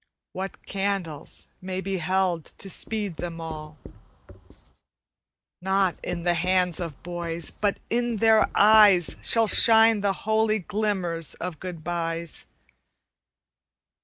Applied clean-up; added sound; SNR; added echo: none; Writing; 16 dB; none.